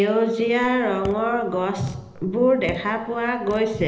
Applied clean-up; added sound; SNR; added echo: none; Raindrop / Drip; 18 dB; reverberation time 1.0 s.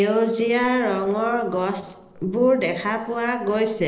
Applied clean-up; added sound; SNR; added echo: neural separator model SepFormer DNS4.